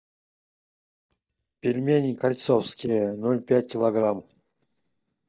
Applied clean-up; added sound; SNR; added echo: neural mask model DeepFilterNet 3.